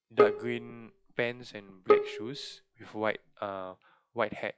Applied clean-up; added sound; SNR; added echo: classical method log-MMSE.